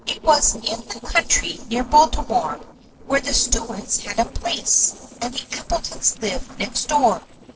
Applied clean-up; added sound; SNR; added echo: neural separator model SepFormer DNS4.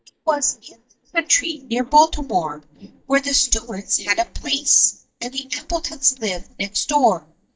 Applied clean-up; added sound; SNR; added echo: neural mask model DeepFilterNet 3.